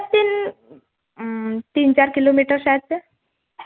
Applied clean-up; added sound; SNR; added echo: none; none; none; none.